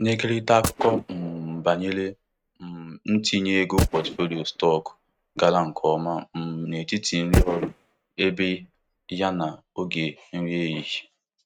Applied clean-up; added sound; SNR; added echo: neural mask model RNNoise.